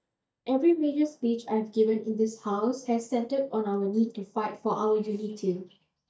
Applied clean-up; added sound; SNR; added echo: neural mask model DeepFilterNet 3.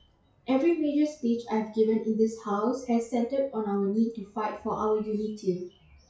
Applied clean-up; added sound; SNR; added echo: classical method WPE with log-MMSE.